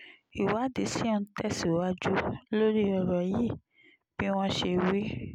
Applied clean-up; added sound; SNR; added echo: none; none; none; none.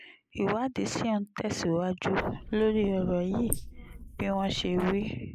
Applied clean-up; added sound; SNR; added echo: neural mask model Resemble Enhance denoiser.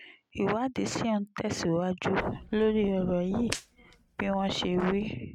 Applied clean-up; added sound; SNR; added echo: neural mask model RNNoise.